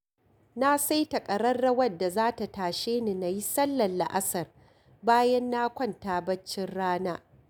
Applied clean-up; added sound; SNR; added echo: none; none; none; none.